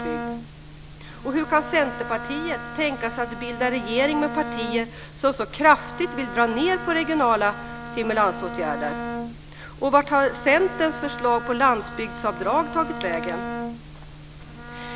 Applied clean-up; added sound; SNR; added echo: none; Bowed string instrument; 10 dB; none.